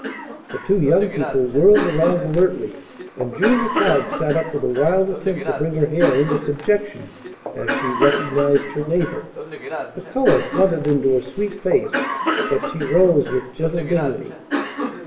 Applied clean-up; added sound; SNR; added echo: none; Cough; 7 dB; reverberation time 0.7 s.